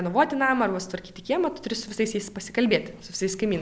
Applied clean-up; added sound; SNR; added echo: none; none; none; none.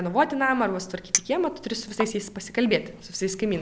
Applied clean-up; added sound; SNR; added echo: none; Chink, clink; 8 dB; none.